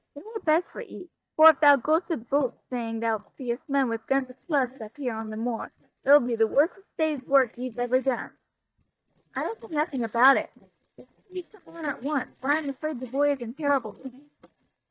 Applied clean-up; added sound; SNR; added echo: neural mask model DeepFilterNet 3.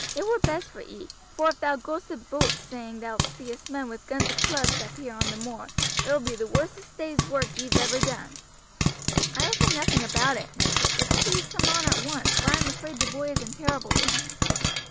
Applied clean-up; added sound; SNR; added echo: none; Frying (food); -4 dB; none.